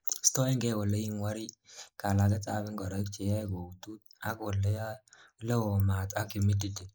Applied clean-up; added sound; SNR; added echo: neural mask model Resemble Enhance denoiser.